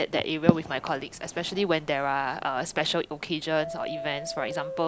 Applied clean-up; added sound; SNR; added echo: none; Subway, metro, underground; 13 dB; none.